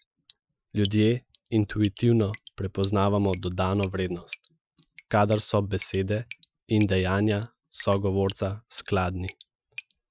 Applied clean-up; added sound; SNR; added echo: classical method Wiener filter.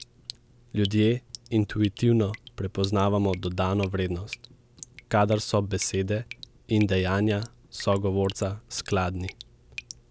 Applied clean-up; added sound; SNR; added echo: none; Drip; 18 dB; none.